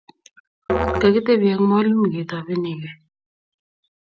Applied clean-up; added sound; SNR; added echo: none; Musical instrument; 7 dB; none.